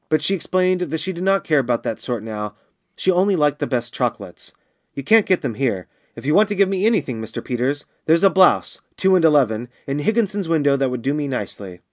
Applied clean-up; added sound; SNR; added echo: none; none; none; none.